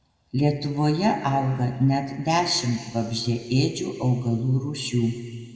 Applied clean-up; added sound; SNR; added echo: none; none; none; reverberation time 2.0 s.